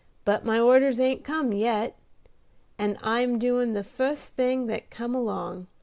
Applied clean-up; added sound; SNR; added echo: none; none; none; none.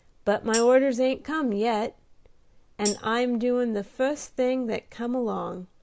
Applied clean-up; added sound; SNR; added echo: none; Tambourine; 12 dB; none.